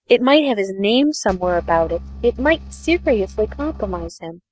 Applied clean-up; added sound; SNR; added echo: neural mask model RNNoise.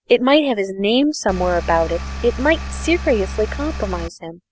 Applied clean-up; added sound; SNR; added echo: none; Engine; 8 dB; none.